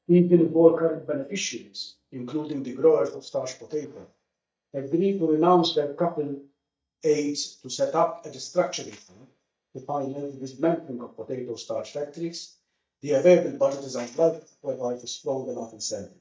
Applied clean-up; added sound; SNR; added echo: neural mask model DeepFilterNet 3.